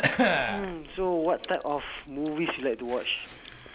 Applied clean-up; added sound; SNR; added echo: none; Chewing, mastication / Cough; 1 dB; none.